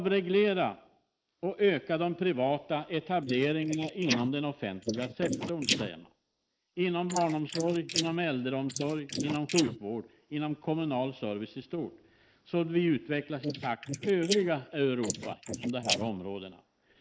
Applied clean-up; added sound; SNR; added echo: neural mask model Resemble Enhance denoiser.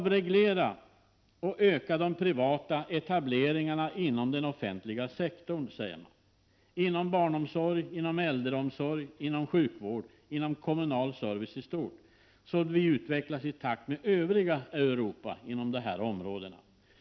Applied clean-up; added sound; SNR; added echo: none; none; none; none.